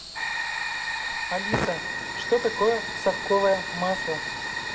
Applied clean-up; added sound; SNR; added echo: none; Fire; 2 dB; reverberation time 0.3 s.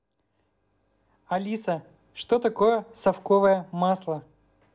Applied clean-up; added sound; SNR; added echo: none; none; none; none.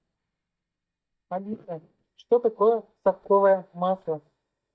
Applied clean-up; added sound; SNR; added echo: neural mask model DeepFilterNet 3.